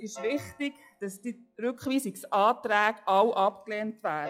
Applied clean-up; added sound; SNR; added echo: classical method log-MMSE.